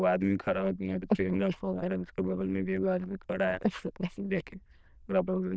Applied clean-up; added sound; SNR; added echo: neural diffusion model UNIVERSE++.